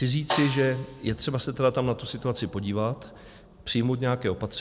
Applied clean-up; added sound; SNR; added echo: none; Snare drum; 11 dB; none.